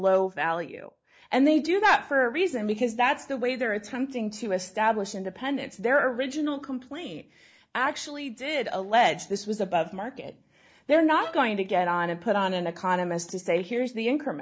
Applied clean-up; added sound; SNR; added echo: neural mask model DeepFilterNet 3.